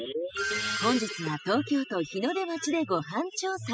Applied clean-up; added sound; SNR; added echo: classical method spectral subtraction.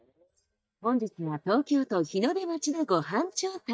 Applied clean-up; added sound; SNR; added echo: neural mask model DeepFilterNet 3.